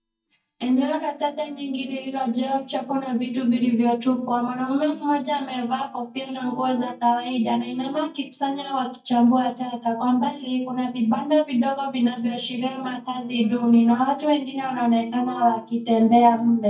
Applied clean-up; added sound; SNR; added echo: neural mask model DeepFilterNet 3.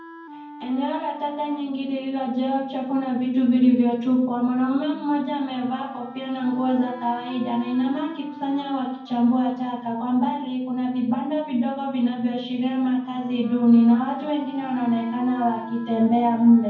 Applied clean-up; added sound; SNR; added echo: none; Wind instrument, woodwind instrument; 20 dB; reverberation time 0.9 s.